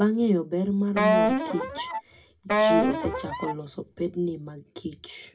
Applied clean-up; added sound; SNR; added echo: none; Wind instrument, woodwind instrument; -3 dB; reverberation time 0.2 s.